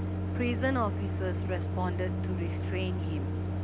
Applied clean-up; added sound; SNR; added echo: none; Microwave oven; -4 dB; none.